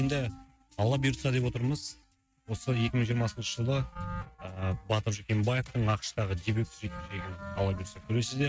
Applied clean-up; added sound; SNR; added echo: neural mask model RNNoise.